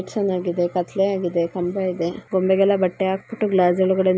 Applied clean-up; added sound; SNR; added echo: none; none; none; none.